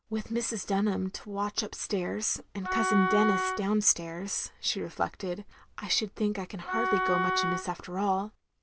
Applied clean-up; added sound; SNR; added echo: none; Wind instrument, woodwind instrument; 1 dB; none.